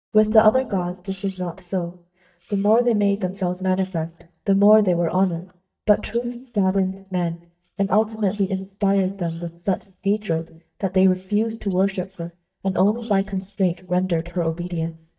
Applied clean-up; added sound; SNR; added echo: neural mask model DeepFilterNet 3.